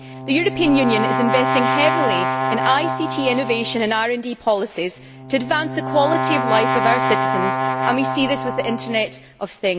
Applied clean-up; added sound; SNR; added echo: none; Brass instrument; 2 dB; none.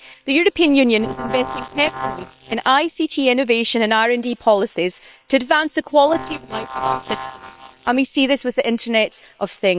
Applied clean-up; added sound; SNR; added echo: neural separator model SepFormer WHAM!.